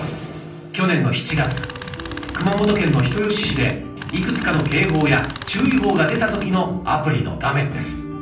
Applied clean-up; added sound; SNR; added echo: none; Tools; 12 dB; reverberation time 0.6 s.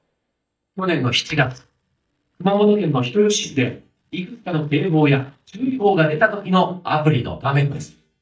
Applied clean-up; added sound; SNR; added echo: neural mask model DeepFilterNet 3.